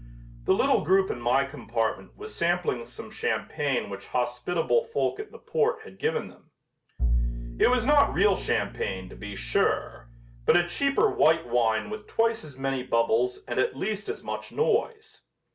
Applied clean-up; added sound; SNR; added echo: none; Bowed string instrument; 11 dB; none.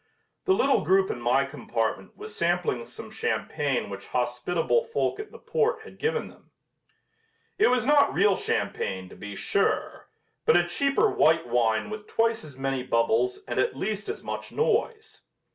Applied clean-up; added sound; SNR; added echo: none; none; none; none.